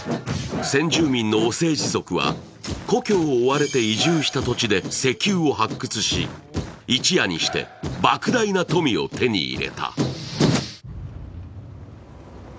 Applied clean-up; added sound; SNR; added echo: none; none; none; none.